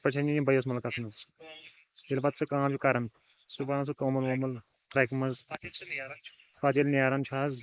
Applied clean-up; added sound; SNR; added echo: neural mask model Resemble Enhance denoiser.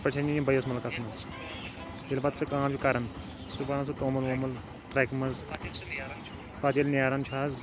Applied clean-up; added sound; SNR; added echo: none; Electric guitar; 18 dB; none.